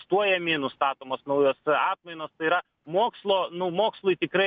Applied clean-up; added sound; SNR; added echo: none; none; none; none.